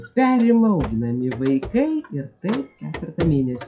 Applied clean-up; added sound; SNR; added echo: classical method WPE with log-MMSE.